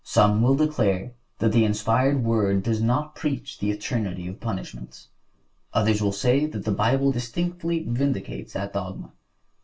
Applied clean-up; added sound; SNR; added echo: none; none; none; reverberation time 0.1 s.